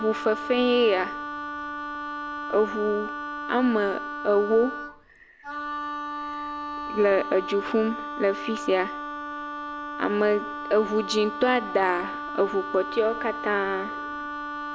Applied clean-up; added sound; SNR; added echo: none; Wind instrument, woodwind instrument; 7 dB; none.